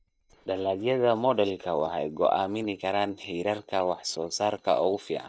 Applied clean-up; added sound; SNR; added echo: neural mask model DeepFilterNet 3.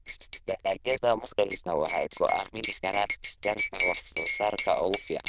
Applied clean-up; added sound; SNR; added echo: neural diffusion model UNIVERSE++.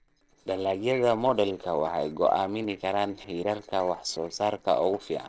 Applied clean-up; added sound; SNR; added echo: neural separator model SepFormer DNS4.